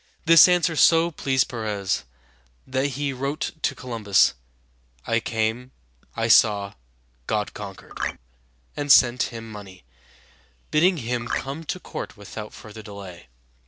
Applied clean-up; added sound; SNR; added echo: none; Marimba, xylophone; 2 dB; none.